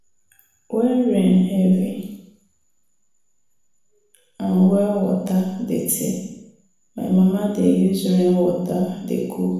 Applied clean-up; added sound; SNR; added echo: none; none; none; reverberation time 0.9 s.